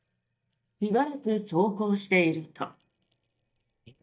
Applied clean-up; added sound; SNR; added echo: neural mask model DeepFilterNet 3.